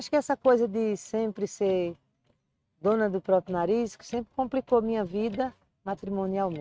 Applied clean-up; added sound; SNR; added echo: neural mask model RNNoise.